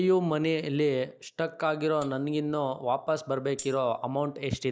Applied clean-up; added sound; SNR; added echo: neural mask model DeepFilterNet 3.